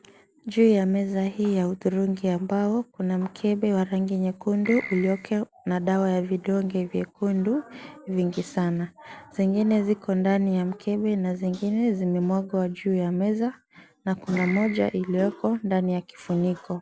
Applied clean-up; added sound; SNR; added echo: none; Keyboard (musical); 10 dB; none.